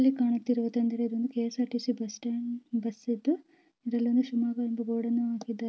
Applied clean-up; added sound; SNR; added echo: none; none; none; none.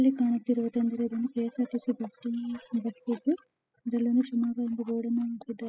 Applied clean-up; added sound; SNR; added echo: classical method spectral subtraction.